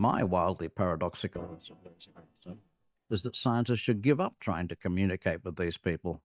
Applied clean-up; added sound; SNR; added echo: neural mask model DeepFilterNet 3.